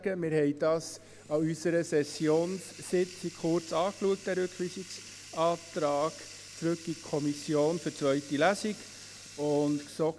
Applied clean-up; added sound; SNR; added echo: none; Bathtub (filling or washing); 18 dB; none.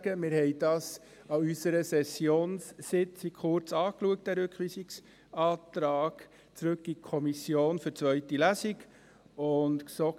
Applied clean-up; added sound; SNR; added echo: none; none; none; none.